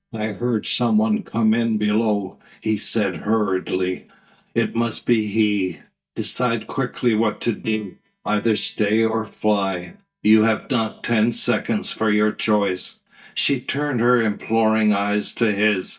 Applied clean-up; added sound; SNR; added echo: neural mask model DeepFilterNet 3.